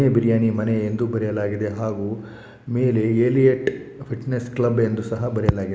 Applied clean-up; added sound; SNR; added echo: none; none; none; none.